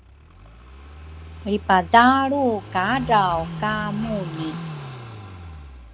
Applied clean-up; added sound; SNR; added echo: none; Car passing by / Idling; 12 dB; none.